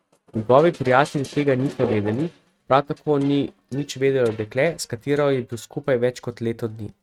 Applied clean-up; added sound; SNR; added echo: neural mask model RNNoise.